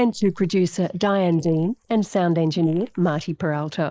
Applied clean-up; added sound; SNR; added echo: neural mask model Resemble Enhance denoiser.